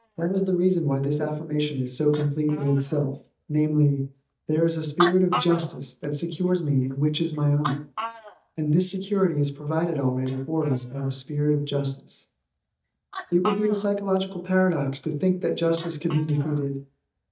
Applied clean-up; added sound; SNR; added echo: neural mask model DeepFilterNet 3.